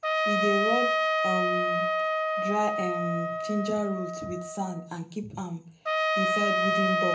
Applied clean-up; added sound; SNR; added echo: none; Trumpet; -4 dB; reverberation time 0.3 s.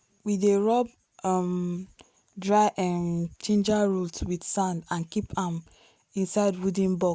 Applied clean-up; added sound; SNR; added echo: none; none; none; none.